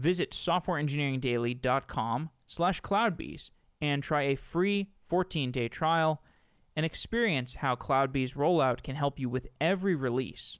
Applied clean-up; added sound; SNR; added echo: none; none; none; none.